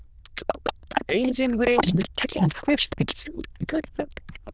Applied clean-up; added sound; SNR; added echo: neural diffusion model UNIVERSE++.